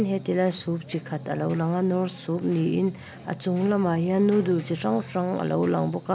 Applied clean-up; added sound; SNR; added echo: none; none; none; none.